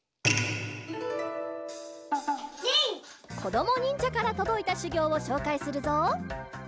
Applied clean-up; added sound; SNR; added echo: none; none; none; none.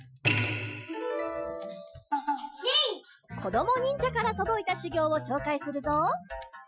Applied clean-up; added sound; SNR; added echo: classical method Wiener filter.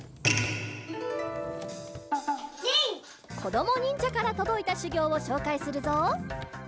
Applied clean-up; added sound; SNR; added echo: none; Drawer open or close; 19 dB; none.